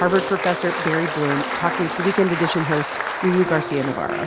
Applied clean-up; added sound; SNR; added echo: none; Applause; 5 dB; none.